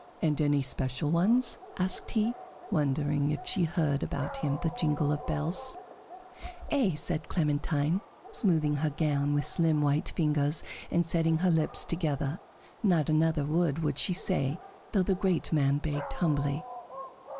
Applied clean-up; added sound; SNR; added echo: none; Dog; 17 dB; none.